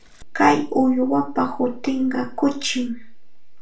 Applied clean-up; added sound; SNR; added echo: none; Mechanisms / Bicycle; 11 dB; reverberation time 0.3 s.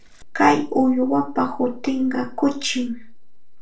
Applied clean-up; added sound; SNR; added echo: neural separator model SepFormer DNS4.